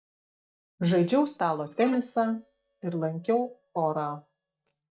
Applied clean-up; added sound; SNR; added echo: neural mask model DeepFilterNet 3.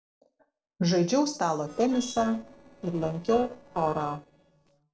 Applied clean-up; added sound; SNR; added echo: neural separator model SepFormer DNS4.